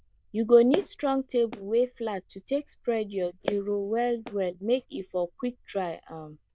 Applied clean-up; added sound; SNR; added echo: neural diffusion model UNIVERSE++.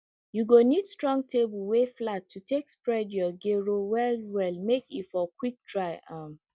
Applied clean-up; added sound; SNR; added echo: none; none; none; none.